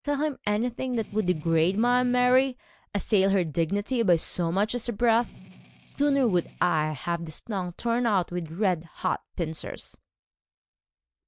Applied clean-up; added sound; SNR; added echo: neural mask model DeepFilterNet 3.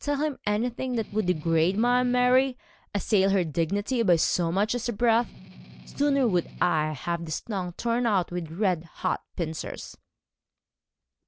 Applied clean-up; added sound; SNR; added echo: none; Strum; 18 dB; none.